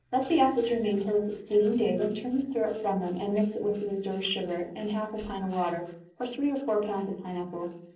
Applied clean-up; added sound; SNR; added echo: neural separator model SepFormer DNS4.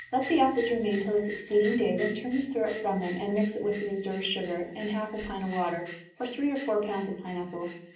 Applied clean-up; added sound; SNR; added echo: none; Bell; 10 dB; reverberation time 0.6 s.